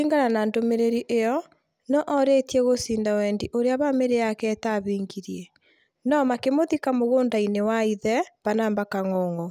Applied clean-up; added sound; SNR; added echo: none; none; none; none.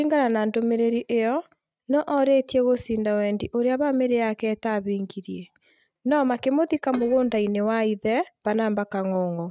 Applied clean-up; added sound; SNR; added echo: neural mask model RNNoise.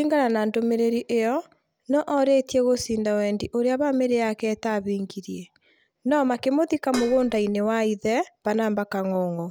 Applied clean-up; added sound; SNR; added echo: none; Dishes, pots, and pans; 12 dB; none.